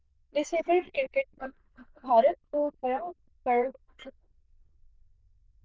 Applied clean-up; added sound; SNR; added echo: neural diffusion model UNIVERSE++.